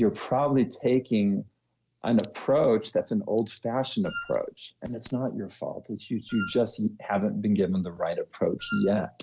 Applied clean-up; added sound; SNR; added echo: none; Wind instrument, woodwind instrument; 12 dB; none.